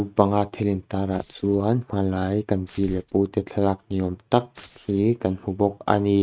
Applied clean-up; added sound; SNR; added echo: neural mask model RNNoise.